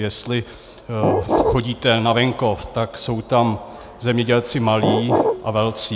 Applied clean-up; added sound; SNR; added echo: none; Glass; -1 dB; none.